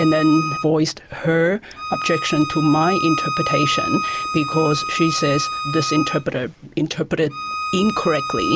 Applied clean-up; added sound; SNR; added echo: none; Bowed string instrument; 5 dB; none.